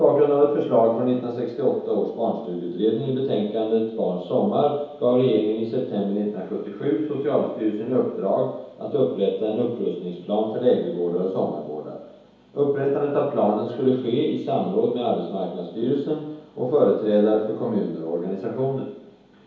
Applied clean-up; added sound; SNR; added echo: none; none; none; reverberation time 2.2 s.